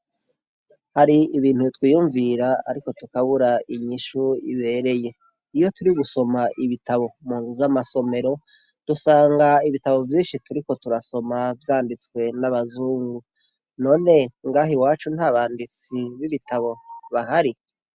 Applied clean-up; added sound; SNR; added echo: none; none; none; none.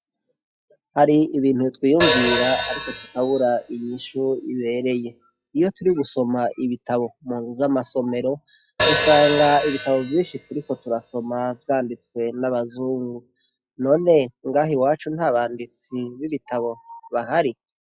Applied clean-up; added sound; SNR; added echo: classical method log-MMSE.